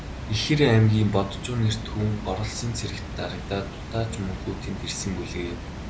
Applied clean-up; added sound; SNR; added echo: none; Water; 9 dB; none.